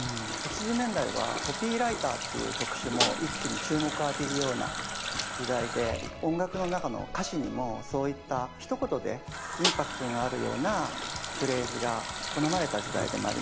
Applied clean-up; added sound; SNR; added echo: none; Water tap, faucet + Snare drum; 4 dB; none.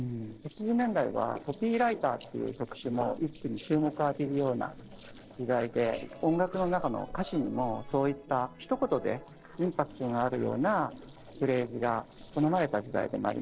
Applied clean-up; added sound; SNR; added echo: neural separator model SepFormer DNS4.